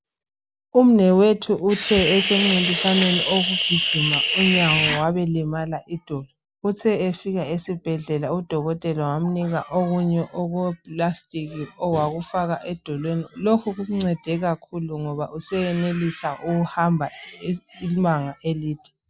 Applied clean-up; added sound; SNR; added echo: none; Hiss; 0 dB; none.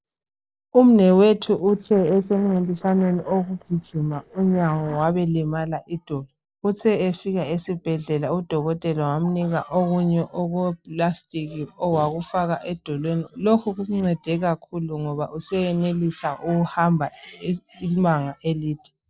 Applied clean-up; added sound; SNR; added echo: neural separator model SepFormer DNS4.